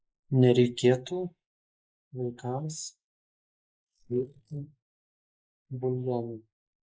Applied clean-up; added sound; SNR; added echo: neural mask model Resemble Enhance denoiser.